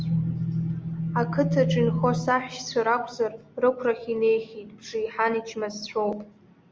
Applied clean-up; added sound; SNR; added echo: none; none; none; none.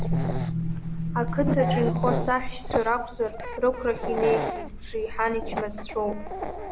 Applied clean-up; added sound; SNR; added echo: none; Dog; 4 dB; none.